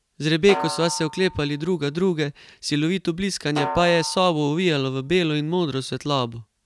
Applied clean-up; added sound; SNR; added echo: none; Snare drum; 12 dB; none.